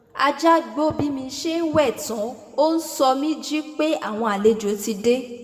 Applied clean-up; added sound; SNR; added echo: none; none; none; reverberation time 1.2 s.